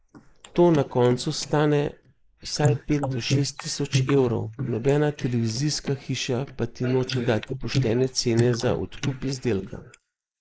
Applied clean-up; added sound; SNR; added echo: neural mask model Resemble Enhance denoiser.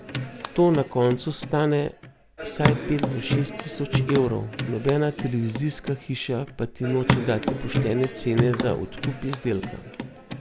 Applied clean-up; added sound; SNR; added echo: none; Hands / Wood; 4 dB; none.